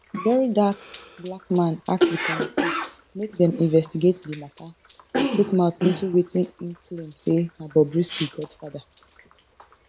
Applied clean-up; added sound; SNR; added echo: none; Cough; 7 dB; none.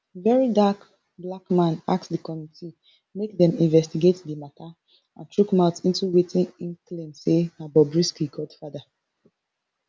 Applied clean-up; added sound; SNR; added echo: none; none; none; none.